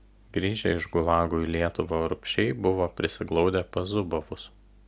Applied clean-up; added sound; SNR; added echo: none; none; none; none.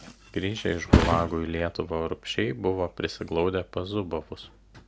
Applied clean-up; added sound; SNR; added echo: none; Thump, thud; 2 dB; none.